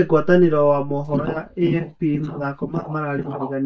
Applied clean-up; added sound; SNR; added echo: neural mask model DeepFilterNet 3.